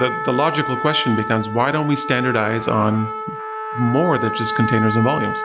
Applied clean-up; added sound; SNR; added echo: none; Trumpet; 6 dB; none.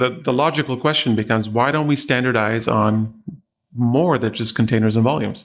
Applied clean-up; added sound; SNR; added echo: neural mask model Resemble Enhance denoiser.